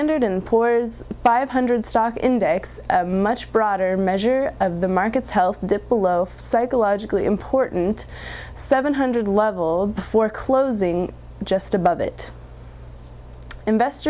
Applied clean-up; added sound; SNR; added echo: none; none; none; none.